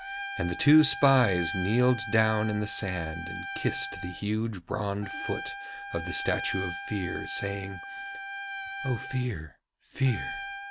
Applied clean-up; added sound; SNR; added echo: none; Trumpet; 9 dB; none.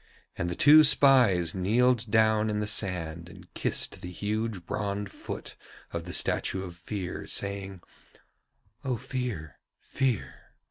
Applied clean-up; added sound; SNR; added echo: none; none; none; none.